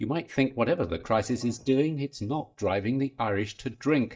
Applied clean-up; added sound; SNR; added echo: neural mask model DeepFilterNet 3.